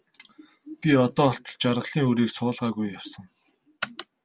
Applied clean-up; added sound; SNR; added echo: none; none; none; none.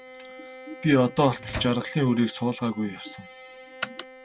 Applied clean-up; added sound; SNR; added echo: none; Bowed string instrument + Microwave oven; 15 dB; none.